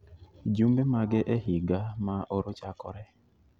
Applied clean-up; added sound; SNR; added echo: none; none; none; none.